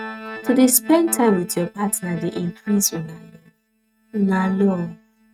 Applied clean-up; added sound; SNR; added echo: neural mask model RNNoise.